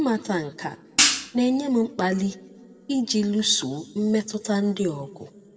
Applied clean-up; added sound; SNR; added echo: none; Hi-hat; -2 dB; reverberation time 1.6 s.